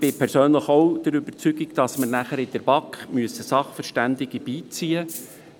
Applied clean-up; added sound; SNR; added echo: none; Rattle (instrument); 15 dB; none.